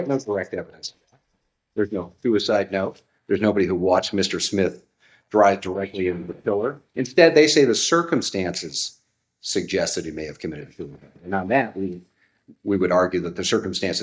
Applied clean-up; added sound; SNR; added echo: neural mask model DeepFilterNet 3.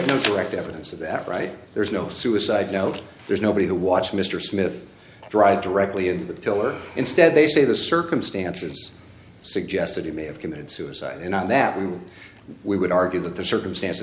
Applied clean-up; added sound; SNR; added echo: none; none; none; none.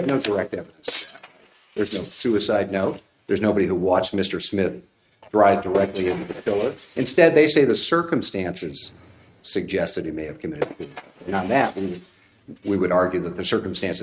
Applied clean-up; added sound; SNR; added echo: neural mask model RNNoise.